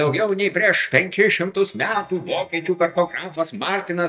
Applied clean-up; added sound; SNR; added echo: neural mask model DeepFilterNet 3.